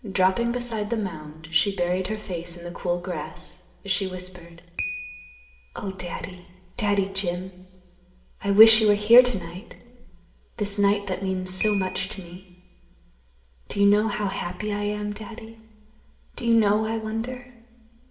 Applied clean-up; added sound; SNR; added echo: none; Piano; 19 dB; reverberation time 1.6 s.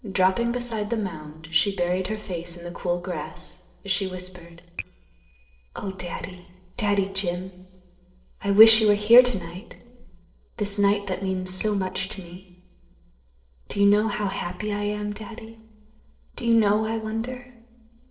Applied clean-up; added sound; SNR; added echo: neural separator model SepFormer DNS4.